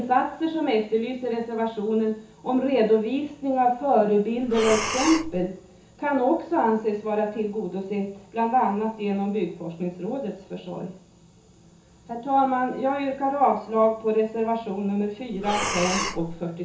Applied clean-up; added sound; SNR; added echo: none; Breathing; 5 dB; reverberation time 0.7 s.